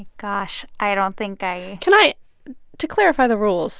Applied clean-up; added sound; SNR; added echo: none; none; none; none.